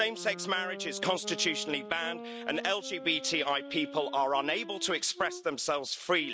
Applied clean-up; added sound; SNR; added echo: none; Wind instrument, woodwind instrument; 12 dB; none.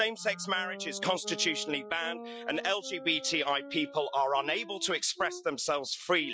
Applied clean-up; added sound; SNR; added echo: classical method Wiener filter.